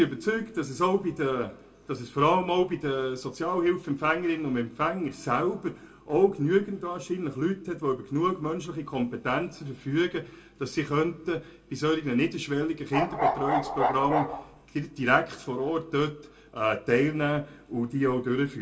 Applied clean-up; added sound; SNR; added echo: none; Bark; 0 dB; reverberation time 0.2 s.